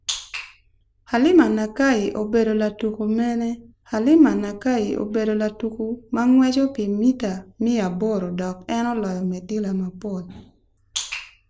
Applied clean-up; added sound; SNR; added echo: none; none; none; none.